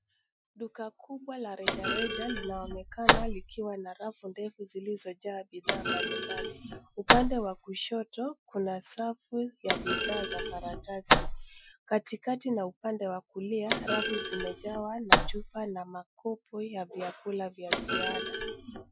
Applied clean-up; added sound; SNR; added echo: classical method Wiener filter.